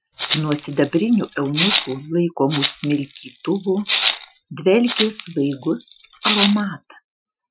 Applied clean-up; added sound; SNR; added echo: classical method Wiener filter.